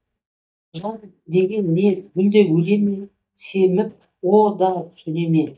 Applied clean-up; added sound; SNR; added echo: neural mask model DeepFilterNet 3.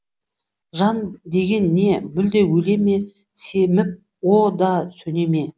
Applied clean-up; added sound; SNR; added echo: none; none; none; none.